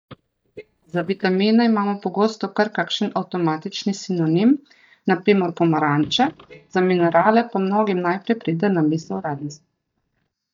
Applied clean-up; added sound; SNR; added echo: neural mask model DeepFilterNet 3.